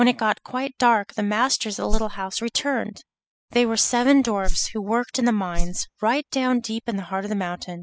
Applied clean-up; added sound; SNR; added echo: classical method spectral subtraction.